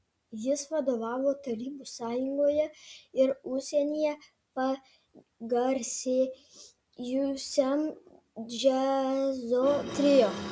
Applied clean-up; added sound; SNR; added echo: none; none; none; none.